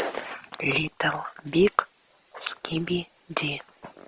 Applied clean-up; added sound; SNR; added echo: none; none; none; none.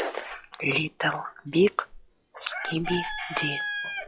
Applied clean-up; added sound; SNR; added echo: classical method log-MMSE.